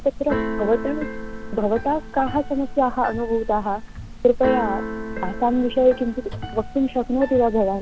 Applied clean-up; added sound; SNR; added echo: none; Keyboard (musical); 8 dB; none.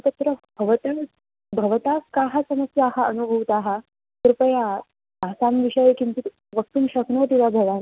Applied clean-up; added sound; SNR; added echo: none; none; none; none.